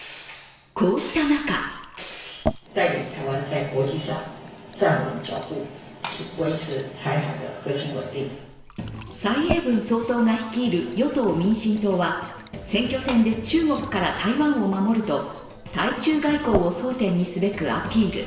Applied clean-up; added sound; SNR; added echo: none; Fill (with liquid) / Glass; 14 dB; reverberation time 0.9 s.